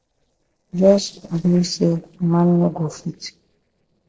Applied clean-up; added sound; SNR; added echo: neural separator model SepFormer DNS4.